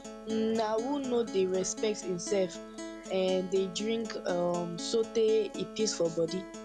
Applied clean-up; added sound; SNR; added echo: none; Acoustic guitar; 11 dB; none.